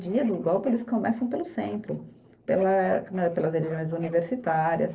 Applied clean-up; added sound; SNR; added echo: neural separator model SepFormer DNS4.